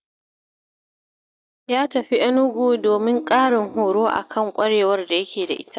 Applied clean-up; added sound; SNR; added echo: neural mask model DeepFilterNet 3.